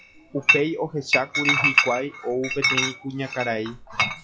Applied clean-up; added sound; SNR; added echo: classical method WPE with log-MMSE.